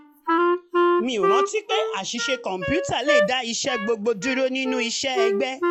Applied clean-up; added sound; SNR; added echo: classical method log-MMSE.